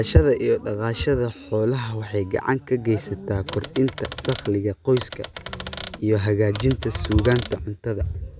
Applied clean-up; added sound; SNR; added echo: none; Typewriter; 12 dB; none.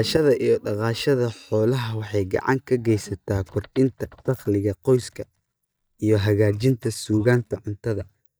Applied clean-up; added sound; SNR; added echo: neural mask model DeepFilterNet 3.